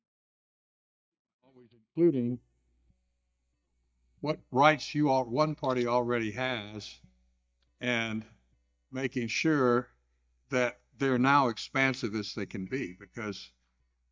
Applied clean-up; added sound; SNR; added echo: neural mask model DeepFilterNet 3.